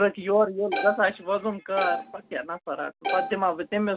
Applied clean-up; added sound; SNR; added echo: none; Bowed string instrument; 6 dB; none.